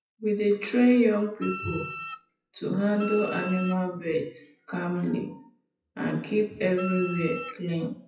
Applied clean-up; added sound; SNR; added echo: classical method WPE with log-MMSE.